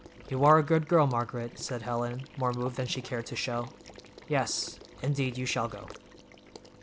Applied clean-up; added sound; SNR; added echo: none; Water / Liquid; 19 dB; none.